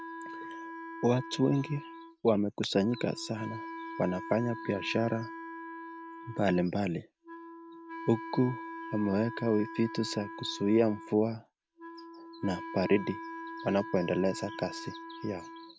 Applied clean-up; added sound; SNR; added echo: none; Wind instrument, woodwind instrument; 11 dB; none.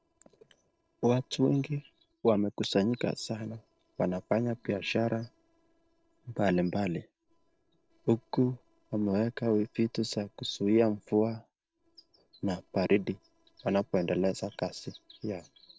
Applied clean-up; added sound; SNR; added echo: neural separator model SepFormer DNS4.